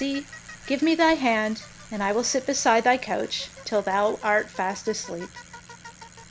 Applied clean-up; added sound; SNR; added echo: none; Bicycle; 18 dB; none.